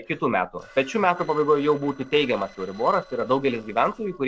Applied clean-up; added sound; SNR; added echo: neural separator model SepFormer DNS4.